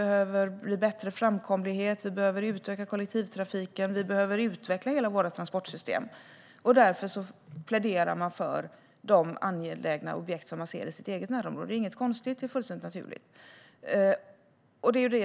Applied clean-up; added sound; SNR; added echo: none; none; none; none.